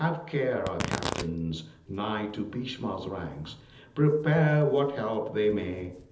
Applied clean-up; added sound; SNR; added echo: none; Tearing; 13 dB; reverberation time 1.2 s.